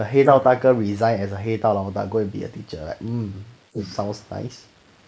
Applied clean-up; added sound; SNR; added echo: neural mask model Resemble Enhance denoiser.